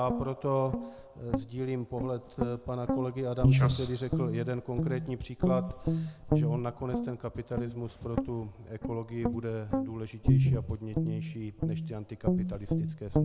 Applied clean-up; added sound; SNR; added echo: none; Guitar; -3 dB; none.